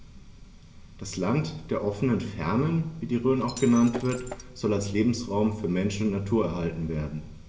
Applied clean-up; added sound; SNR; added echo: none; Shatter; 13 dB; reverberation time 0.8 s.